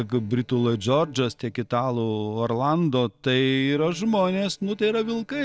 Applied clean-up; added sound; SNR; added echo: neural separator model SepFormer DNS4.